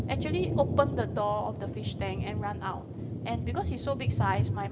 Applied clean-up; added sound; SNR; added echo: none; Thunder; -1 dB; reverberation time 0.5 s.